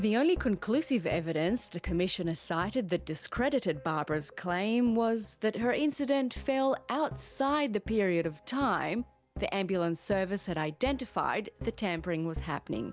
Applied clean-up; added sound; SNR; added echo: none; none; none; none.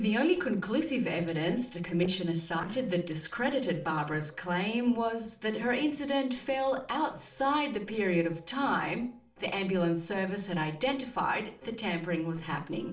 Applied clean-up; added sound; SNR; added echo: neural separator model SepFormer DNS4.